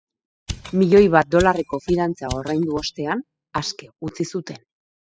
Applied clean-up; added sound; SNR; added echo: classical method spectral subtraction.